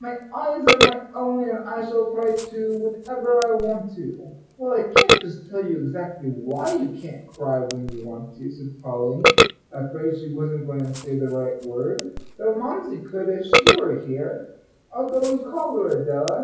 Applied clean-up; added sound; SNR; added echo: none; Burping, eructation; 0 dB; reverberation time 0.7 s.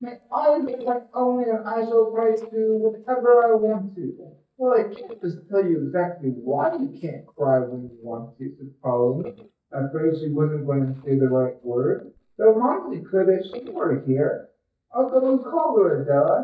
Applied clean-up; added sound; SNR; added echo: neural mask model DeepFilterNet 3.